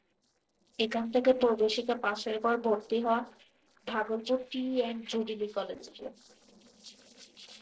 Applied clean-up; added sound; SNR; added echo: neural separator model SepFormer DNS4.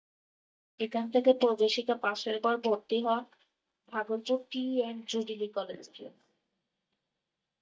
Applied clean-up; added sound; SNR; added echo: neural mask model DeepFilterNet 3.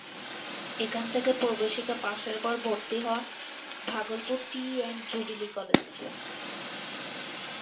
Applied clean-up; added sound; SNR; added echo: none; Fire; 3 dB; reverberation time 0.2 s.